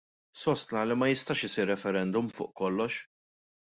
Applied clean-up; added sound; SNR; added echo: none; none; none; none.